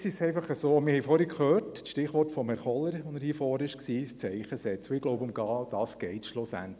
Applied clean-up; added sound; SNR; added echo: none; none; none; none.